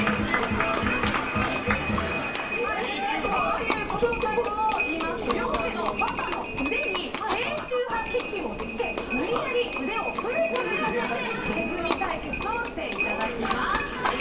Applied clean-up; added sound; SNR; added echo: none; Livestock, farm animals, working animals; 3 dB; reverberation time 0.2 s.